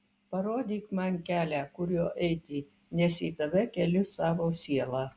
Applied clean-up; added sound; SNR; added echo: none; none; none; none.